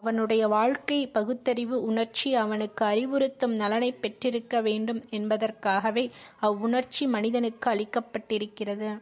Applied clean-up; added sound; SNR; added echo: none; none; none; none.